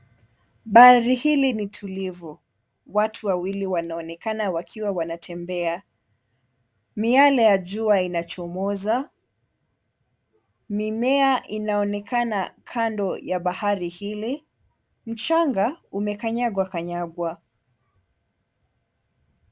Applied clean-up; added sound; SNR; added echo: none; none; none; none.